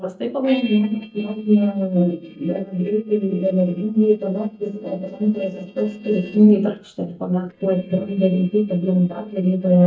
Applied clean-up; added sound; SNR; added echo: neural mask model DeepFilterNet 3.